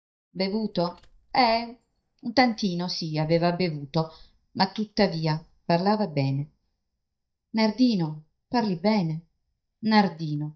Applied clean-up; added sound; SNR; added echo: neural mask model DeepFilterNet 3.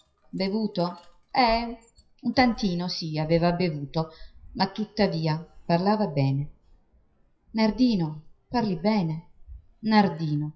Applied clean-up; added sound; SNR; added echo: classical method WPE with log-MMSE.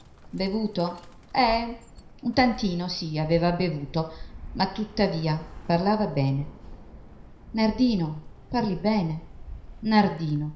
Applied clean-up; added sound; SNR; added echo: none; Bird; 16 dB; reverberation time 0.5 s.